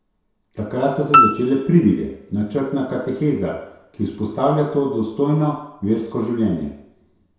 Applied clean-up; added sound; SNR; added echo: none; Piano; -2 dB; reverberation time 0.7 s.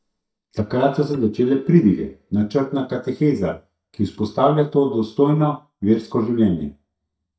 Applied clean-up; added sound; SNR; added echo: neural mask model DeepFilterNet 3.